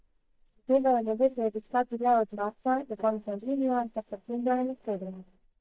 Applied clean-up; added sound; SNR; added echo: neural mask model DeepFilterNet 3.